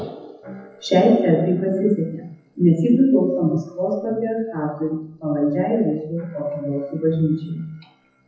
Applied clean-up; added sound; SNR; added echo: classical method WPE with log-MMSE.